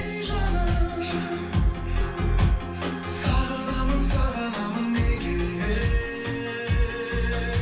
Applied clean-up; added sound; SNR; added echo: none; none; none; reverberation time 0.3 s.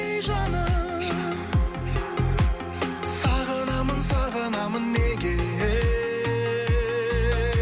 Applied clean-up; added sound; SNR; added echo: none; none; none; none.